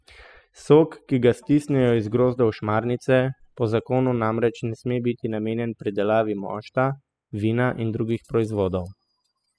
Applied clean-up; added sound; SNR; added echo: classical method spectral subtraction.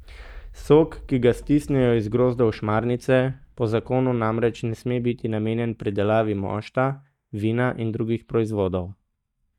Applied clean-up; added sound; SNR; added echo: neural mask model DeepFilterNet 3.